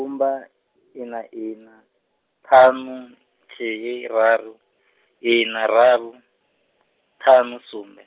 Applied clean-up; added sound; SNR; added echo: none; none; none; none.